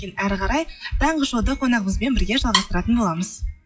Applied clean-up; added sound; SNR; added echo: classical method WPE with log-MMSE.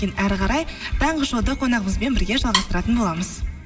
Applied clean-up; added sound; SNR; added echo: none; Wood; 6 dB; reverberation time 1.8 s.